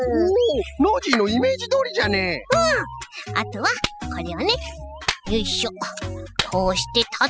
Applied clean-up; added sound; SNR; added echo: classical method spectral subtraction.